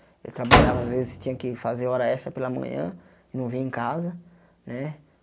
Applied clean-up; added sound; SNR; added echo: none; Slam; -4 dB; none.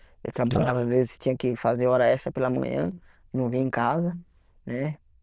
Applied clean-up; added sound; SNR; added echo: neural diffusion model UNIVERSE++.